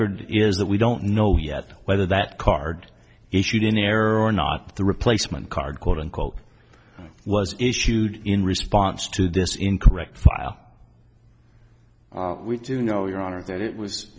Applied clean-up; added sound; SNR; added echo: none; none; none; none.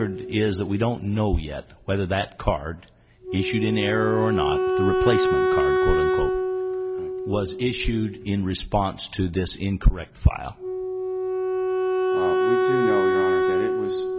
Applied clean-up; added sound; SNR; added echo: none; Wind instrument, woodwind instrument; -1 dB; none.